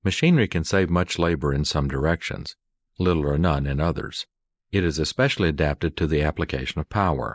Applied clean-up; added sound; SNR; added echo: neural mask model Resemble Enhance denoiser.